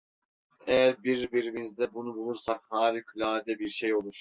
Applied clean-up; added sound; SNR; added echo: none; none; none; none.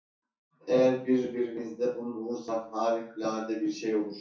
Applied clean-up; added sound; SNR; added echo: none; none; none; reverberation time 0.6 s.